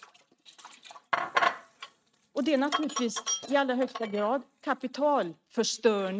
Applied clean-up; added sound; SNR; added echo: neural mask model RNNoise.